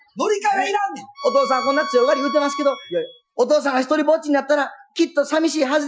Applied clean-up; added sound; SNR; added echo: classical method Wiener filter.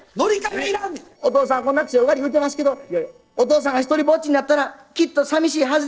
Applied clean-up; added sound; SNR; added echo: neural separator model SepFormer DNS4.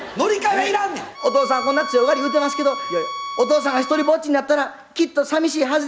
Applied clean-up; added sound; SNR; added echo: none; Bowed string instrument; 9 dB; none.